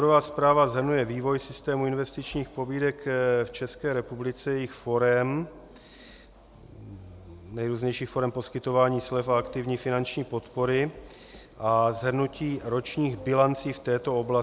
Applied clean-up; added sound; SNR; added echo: none; Wind instrument, woodwind instrument; 18 dB; none.